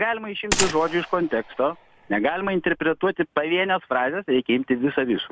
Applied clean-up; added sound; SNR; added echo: none; Gunshot, gunfire; 8 dB; none.